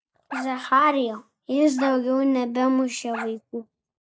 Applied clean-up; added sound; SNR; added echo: neural mask model RNNoise.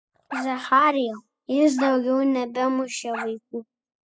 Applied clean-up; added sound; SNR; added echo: classical method spectral subtraction.